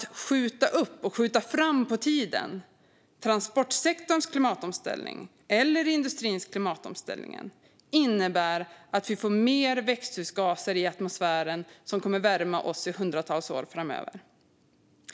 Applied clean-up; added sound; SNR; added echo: none; none; none; none.